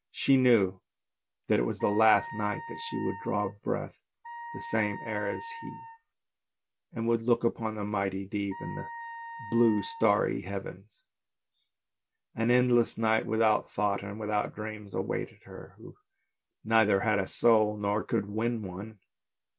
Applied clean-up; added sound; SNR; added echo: none; Wind instrument, woodwind instrument; 12 dB; none.